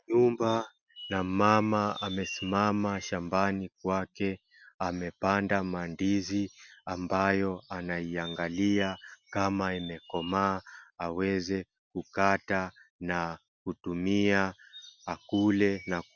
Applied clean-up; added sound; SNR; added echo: none; none; none; none.